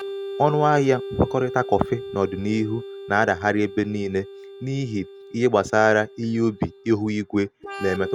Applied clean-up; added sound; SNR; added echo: none; Organ; 13 dB; none.